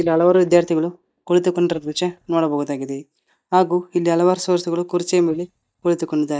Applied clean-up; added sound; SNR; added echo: neural mask model DeepFilterNet 3.